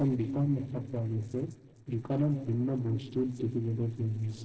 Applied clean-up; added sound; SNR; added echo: neural separator model SepFormer DNS4.